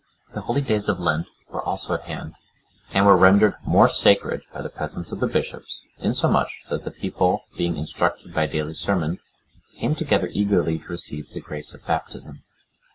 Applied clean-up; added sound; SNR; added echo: none; none; none; none.